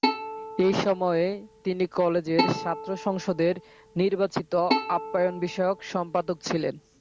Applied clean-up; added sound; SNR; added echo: none; Bowed string instrument; 7 dB; none.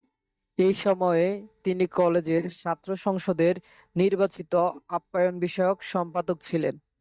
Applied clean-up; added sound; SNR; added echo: neural mask model DeepFilterNet 3.